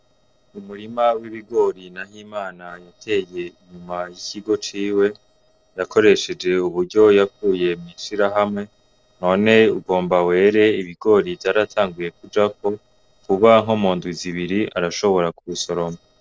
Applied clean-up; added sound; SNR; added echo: neural separator model SepFormer DNS4.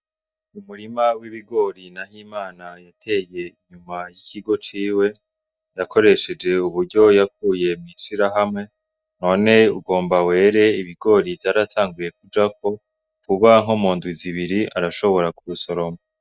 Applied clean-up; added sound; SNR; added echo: neural mask model DeepFilterNet 3.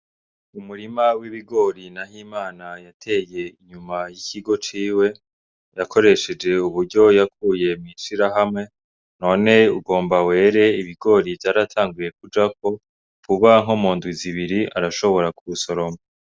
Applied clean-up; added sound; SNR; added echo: none; none; none; none.